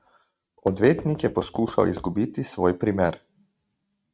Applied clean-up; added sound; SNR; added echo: neural mask model RNNoise.